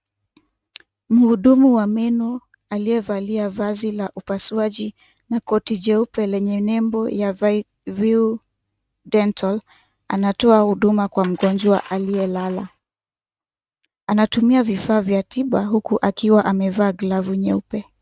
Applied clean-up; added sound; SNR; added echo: neural mask model RNNoise.